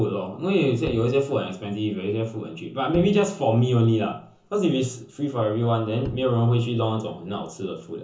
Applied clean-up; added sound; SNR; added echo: none; Bowed string instrument; 18 dB; reverberation time 0.8 s.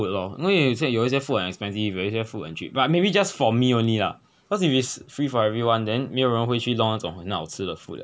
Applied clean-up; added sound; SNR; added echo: none; none; none; none.